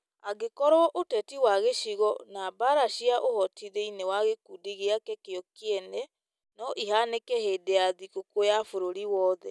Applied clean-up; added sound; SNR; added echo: none; none; none; none.